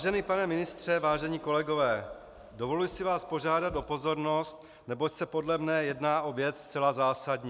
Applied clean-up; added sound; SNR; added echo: none; none; none; none.